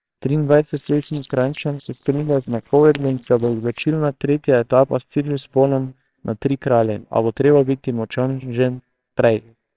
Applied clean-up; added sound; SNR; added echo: neural separator model SepFormer WHAMR!.